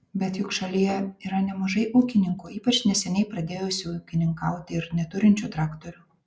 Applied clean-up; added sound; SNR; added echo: none; none; none; none.